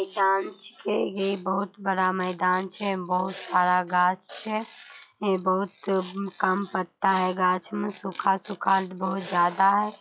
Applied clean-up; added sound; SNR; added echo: classical method log-MMSE.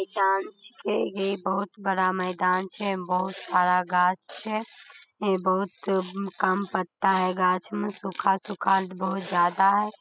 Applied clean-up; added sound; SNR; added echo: classical method spectral subtraction.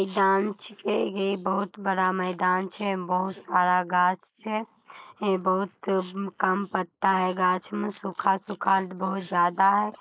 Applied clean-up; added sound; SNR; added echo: neural mask model Resemble Enhance denoiser.